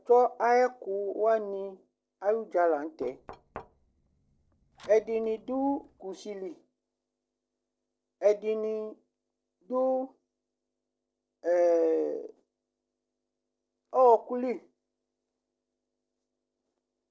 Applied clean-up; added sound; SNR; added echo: neural separator model SepFormer DNS4.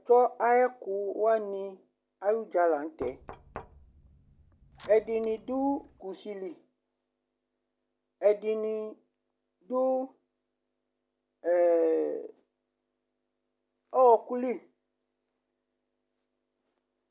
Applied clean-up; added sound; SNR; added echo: none; Knock; 19 dB; none.